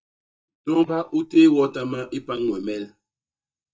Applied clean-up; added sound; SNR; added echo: neural mask model DeepFilterNet 3.